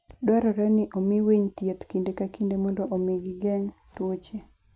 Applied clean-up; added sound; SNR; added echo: none; none; none; none.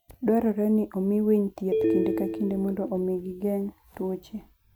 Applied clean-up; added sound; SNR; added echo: none; Telephone; 2 dB; none.